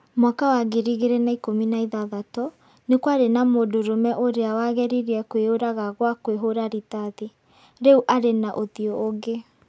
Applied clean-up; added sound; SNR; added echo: none; none; none; none.